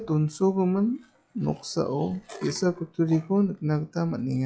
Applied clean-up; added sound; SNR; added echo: classical method log-MMSE.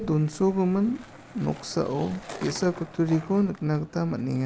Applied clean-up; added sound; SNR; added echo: none; Skateboard; 18 dB; none.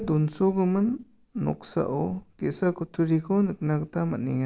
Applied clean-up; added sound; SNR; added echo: none; none; none; none.